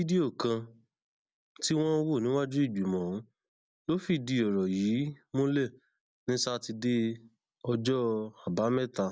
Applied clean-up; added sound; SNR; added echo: none; none; none; none.